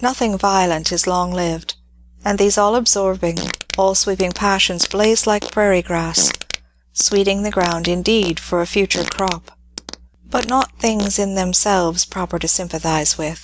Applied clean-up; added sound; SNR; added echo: none; Fart; 13 dB; none.